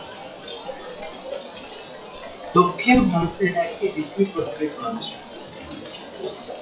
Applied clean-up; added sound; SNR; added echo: classical method WPE with log-MMSE.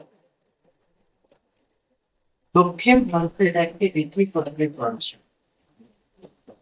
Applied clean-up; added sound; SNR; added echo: neural mask model DeepFilterNet 3.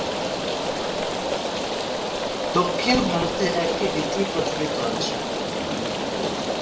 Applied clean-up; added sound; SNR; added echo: none; Rain; -3 dB; reverberation time 0.6 s.